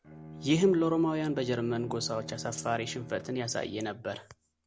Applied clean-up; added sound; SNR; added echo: none; Bowed string instrument; 15 dB; none.